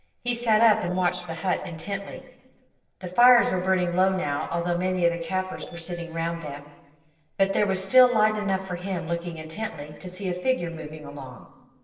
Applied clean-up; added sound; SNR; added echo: neural separator model SepFormer DNS4.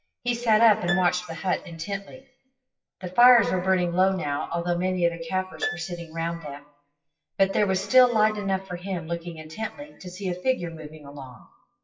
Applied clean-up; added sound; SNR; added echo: classical method WPE with log-MMSE.